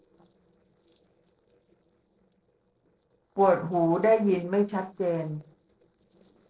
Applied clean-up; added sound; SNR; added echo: neural separator model SepFormer DNS4.